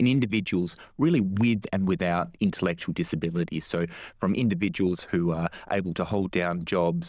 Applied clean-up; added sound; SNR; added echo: neural diffusion model UNIVERSE++.